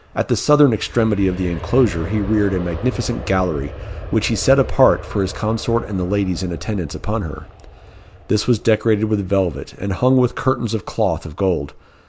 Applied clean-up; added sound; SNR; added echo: none; Aircraft; 13 dB; none.